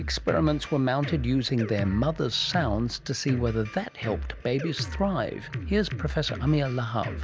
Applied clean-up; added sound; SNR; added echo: none; Drum kit; 9 dB; none.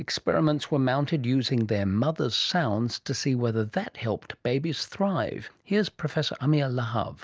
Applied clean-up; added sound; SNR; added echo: none; none; none; none.